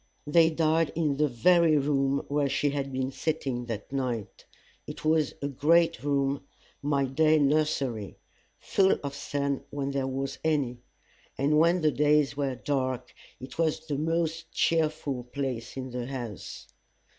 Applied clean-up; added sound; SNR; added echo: none; none; none; none.